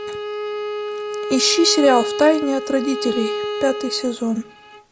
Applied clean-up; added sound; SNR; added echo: none; Bowed string instrument; 5 dB; none.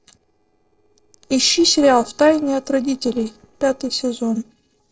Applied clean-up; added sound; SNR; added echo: neural separator model SepFormer DNS4.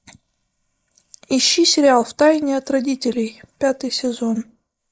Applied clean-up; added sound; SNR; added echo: neural mask model Resemble Enhance denoiser.